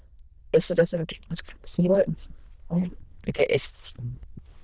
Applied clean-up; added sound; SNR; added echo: neural diffusion model UNIVERSE++.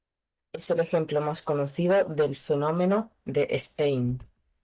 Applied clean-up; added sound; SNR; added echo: neural mask model DeepFilterNet 3.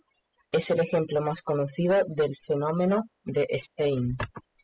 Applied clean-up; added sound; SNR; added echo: classical method spectral subtraction.